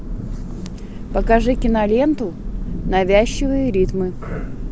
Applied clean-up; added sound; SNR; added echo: none; Thunder; 4 dB; none.